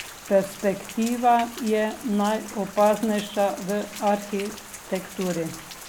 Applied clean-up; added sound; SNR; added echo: none; Rain; 15 dB; none.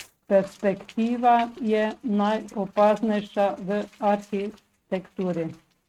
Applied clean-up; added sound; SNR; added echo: neural mask model RNNoise.